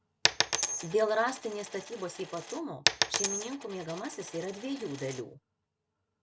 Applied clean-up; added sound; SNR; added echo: none; Coin (dropping); -1 dB; none.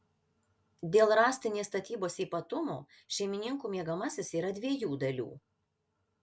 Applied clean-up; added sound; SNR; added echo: none; none; none; none.